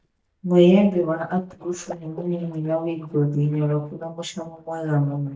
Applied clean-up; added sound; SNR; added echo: neural mask model DeepFilterNet 3.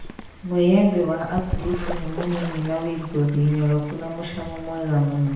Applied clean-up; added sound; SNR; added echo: none; Bird / Fowl; 11 dB; reverberation time 0.9 s.